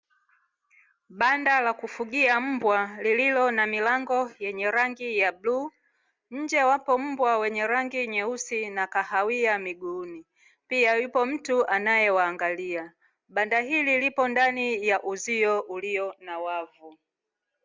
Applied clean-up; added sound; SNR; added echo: none; none; none; none.